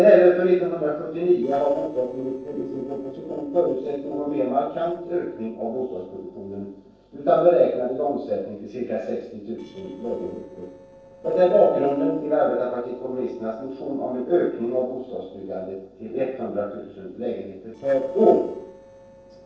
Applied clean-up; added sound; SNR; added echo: neural separator model SepFormer DNS4.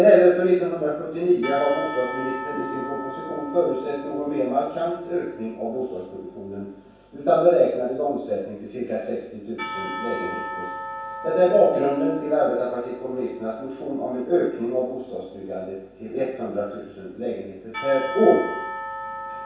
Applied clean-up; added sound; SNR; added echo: none; Church bell / Percussion; 13 dB; reverberation time 0.7 s.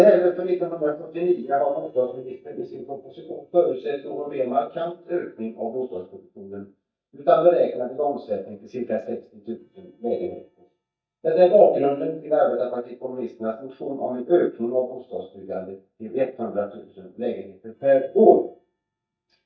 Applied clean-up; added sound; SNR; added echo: neural mask model DeepFilterNet 3.